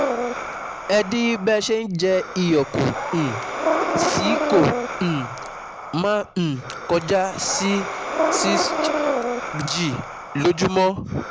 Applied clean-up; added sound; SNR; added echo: none; Breathing; 3 dB; none.